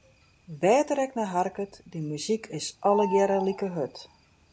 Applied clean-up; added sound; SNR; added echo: none; Bird; 13 dB; none.